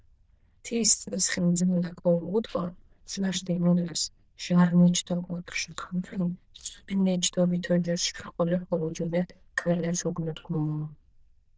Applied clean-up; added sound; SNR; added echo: neural diffusion model UNIVERSE++.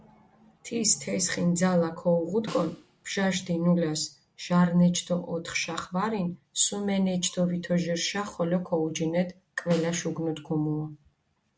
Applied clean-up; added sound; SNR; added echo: none; Snare drum; 19 dB; none.